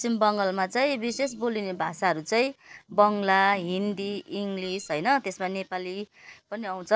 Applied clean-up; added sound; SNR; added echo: neural separator model SepFormer DNS4.